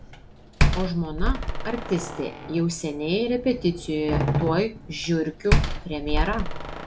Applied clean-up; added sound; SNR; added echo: none; Slam; -1 dB; none.